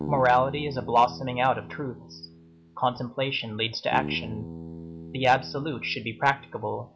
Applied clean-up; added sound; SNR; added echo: none; Bass guitar; 12 dB; none.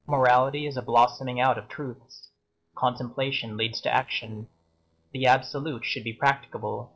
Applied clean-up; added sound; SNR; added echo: neural separator model SepFormer DNS4.